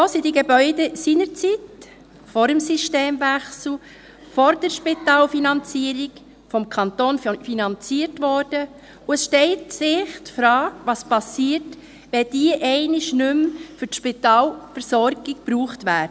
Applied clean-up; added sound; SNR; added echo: none; none; none; none.